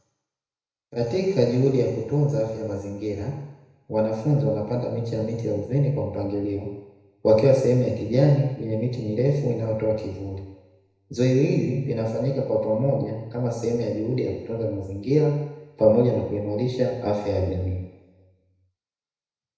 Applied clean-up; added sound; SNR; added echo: none; none; none; reverberation time 1.0 s.